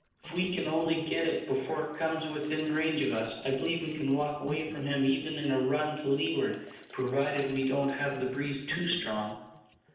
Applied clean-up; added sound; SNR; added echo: neural separator model SepFormer DNS4.